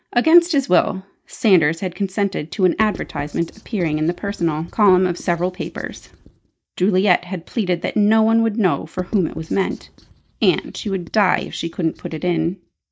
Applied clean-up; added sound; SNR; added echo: neural mask model DeepFilterNet 3.